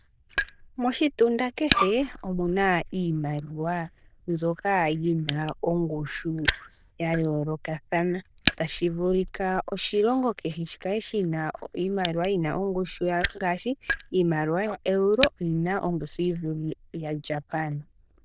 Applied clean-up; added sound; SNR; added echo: neural diffusion model UNIVERSE++.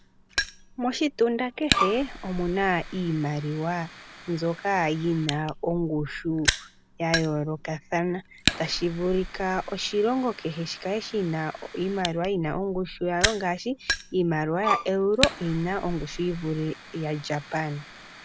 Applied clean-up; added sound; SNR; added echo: none; Fire + Bowed string instrument; 6 dB; none.